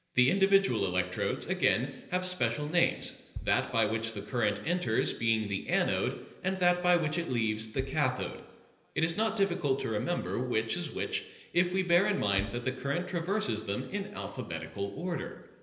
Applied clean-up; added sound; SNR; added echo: none; Bass drum; 17 dB; reverberation time 1.4 s.